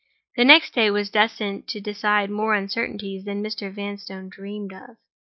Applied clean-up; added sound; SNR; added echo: neural mask model Resemble Enhance denoiser.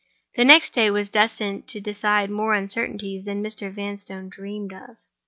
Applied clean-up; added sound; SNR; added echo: none; none; none; none.